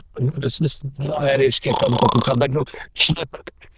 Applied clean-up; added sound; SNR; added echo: neural diffusion model UNIVERSE++.